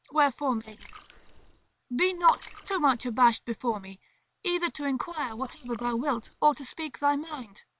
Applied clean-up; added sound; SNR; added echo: neural separator model SepFormer WHAM!.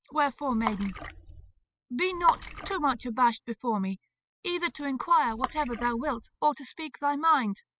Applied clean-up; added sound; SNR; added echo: classical method spectral subtraction.